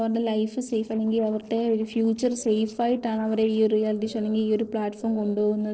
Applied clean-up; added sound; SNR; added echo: neural separator model SepFormer DNS4.